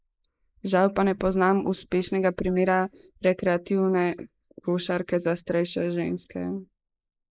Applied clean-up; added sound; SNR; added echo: neural mask model Resemble Enhance denoiser.